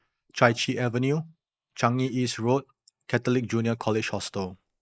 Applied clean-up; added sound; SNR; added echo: neural mask model Resemble Enhance denoiser.